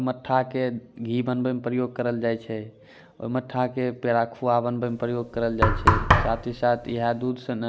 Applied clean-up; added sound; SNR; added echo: none; Knock; -1 dB; none.